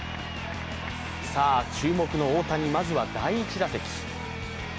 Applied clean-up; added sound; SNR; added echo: none; none; none; none.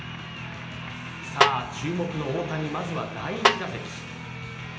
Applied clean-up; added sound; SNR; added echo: none; Snare drum; -4 dB; reverberation time 0.9 s.